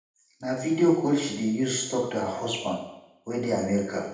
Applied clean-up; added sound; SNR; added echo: none; none; none; reverberation time 0.8 s.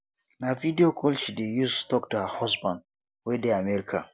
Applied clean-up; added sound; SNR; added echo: none; none; none; none.